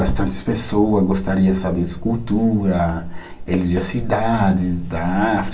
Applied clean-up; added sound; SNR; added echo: none; none; none; reverberation time 0.3 s.